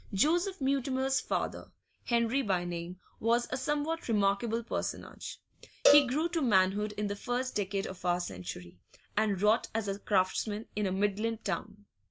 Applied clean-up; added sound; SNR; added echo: none; Cowbell; 2 dB; none.